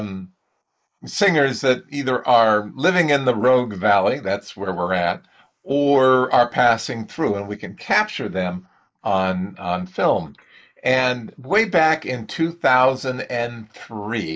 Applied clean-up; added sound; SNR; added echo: neural mask model Resemble Enhance denoiser.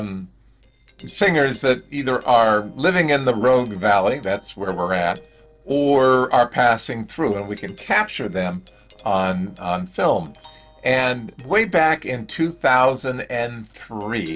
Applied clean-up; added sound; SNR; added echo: neural separator model SepFormer DNS4.